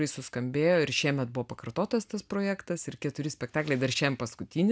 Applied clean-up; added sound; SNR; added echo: none; none; none; none.